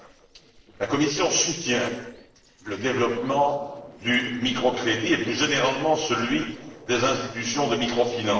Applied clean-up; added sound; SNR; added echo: neural separator model SepFormer DNS4.